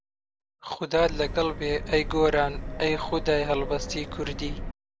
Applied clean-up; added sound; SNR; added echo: none; Subway, metro, underground; 6 dB; none.